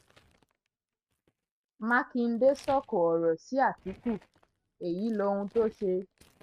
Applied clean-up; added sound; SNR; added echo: neural mask model RNNoise.